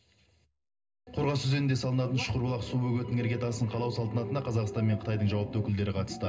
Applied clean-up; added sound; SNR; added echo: none; none; none; reverberation time 0.2 s.